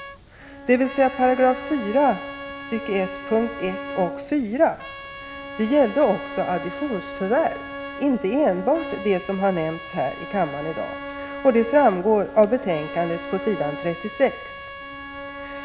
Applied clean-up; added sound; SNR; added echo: none; Bowed string instrument + Trumpet; 11 dB; none.